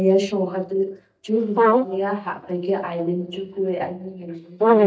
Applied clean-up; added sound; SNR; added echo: neural mask model DeepFilterNet 3.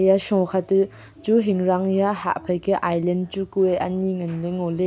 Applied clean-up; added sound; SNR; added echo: none; none; none; none.